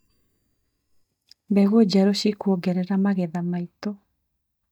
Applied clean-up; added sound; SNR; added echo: neural mask model DeepFilterNet 3.